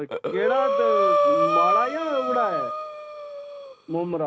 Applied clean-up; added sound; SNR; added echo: none; Breathing; -4 dB; none.